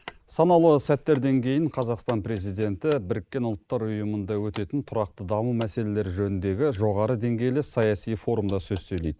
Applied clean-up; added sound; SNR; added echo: neural mask model Resemble Enhance denoiser.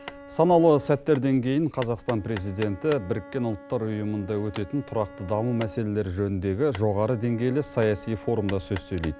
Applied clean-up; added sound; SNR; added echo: none; Hammer + Bowed string instrument; 18 dB; none.